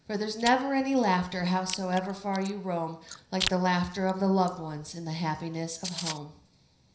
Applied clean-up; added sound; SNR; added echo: none; Chewing, mastication; 13 dB; reverberation time 0.5 s.